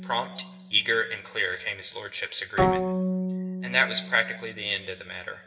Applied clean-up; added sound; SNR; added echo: none; Bowed string instrument; 2 dB; reverberation time 0.9 s.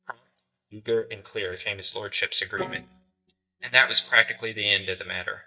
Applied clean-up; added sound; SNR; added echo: neural mask model DeepFilterNet 3.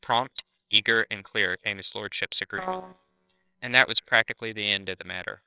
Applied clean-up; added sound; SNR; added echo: neural separator model SepFormer WHAMR!.